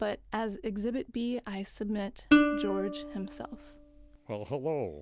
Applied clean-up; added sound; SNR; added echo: none; Plucked string instrument; -4 dB; none.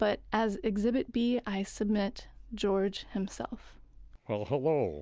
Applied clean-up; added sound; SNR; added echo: none; none; none; none.